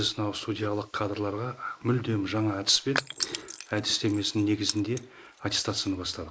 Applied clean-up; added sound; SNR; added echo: neural mask model Resemble Enhance denoiser.